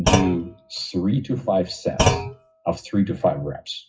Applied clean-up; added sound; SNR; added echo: classical method WPE with log-MMSE.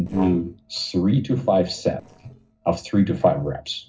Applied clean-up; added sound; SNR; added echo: neural separator model SepFormer DNS4.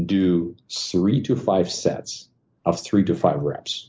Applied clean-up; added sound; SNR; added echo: none; none; none; none.